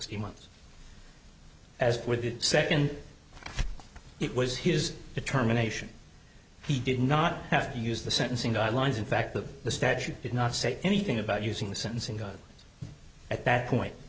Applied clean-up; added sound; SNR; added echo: none; none; none; none.